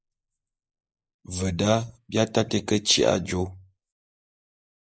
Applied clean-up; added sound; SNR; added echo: neural mask model Resemble Enhance denoiser.